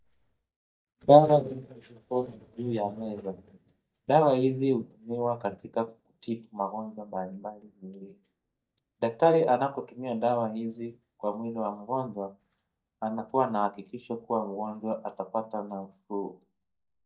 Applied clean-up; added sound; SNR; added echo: neural mask model DeepFilterNet 3.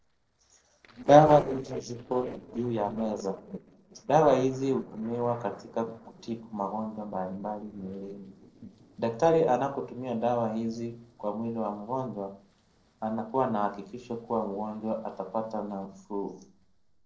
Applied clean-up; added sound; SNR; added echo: neural separator model SepFormer DNS4.